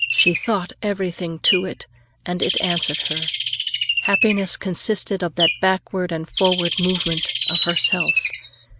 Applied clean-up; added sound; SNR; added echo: none; Bird vocalization, bird call, bird song + Bird; 1 dB; none.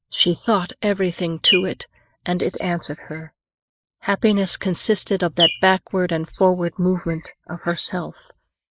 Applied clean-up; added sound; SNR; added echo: neural mask model Resemble Enhance denoiser.